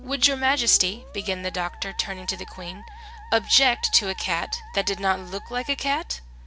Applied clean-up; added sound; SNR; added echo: none; Musical instrument; 19 dB; none.